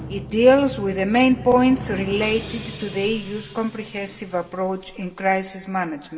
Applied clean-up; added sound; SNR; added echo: none; Drum; 14 dB; reverberation time 1.5 s.